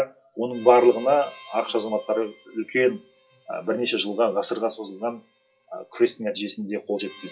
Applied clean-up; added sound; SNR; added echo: classical method WPE with log-MMSE.